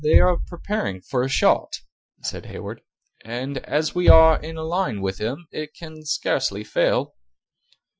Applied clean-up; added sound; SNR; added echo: classical method Wiener filter.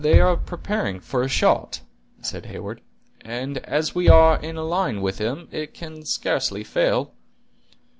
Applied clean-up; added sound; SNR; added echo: none; Bass drum; 3 dB; none.